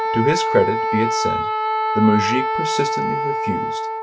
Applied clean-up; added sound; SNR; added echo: none; Wind instrument, woodwind instrument; -1 dB; none.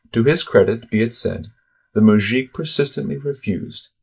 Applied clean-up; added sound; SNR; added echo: neural mask model Resemble Enhance denoiser.